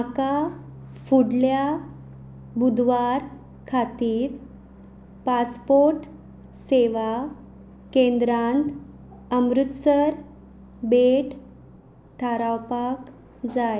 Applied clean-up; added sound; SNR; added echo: none; none; none; none.